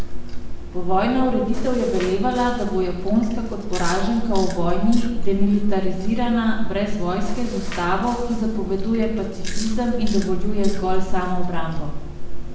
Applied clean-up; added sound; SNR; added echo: none; Chewing, mastication; -2 dB; reverberation time 0.9 s.